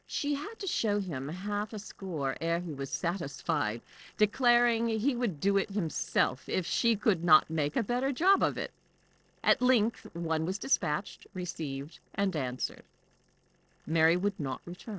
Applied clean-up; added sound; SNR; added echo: neural separator model SepFormer DNS4.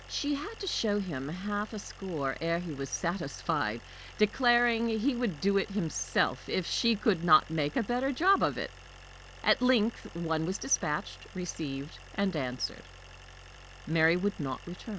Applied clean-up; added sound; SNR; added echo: none; Idling; 18 dB; none.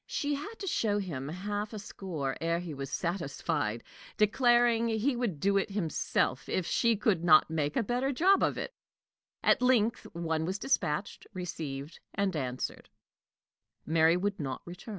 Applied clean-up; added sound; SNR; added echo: none; none; none; none.